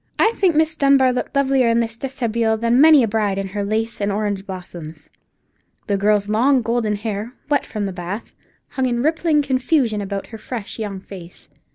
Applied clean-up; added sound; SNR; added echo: none; none; none; none.